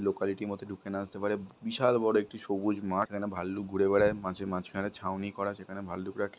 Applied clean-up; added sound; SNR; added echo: none; none; none; none.